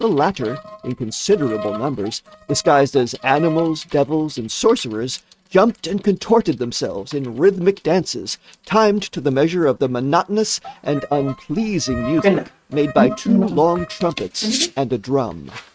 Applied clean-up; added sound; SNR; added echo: neural mask model RNNoise.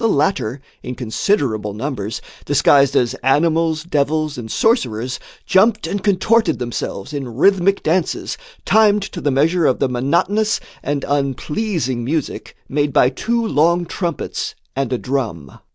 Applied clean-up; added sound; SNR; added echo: none; none; none; none.